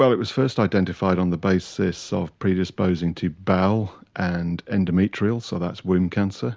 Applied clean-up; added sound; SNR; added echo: none; none; none; none.